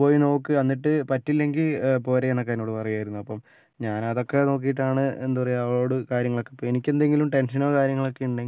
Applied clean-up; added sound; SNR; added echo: none; none; none; none.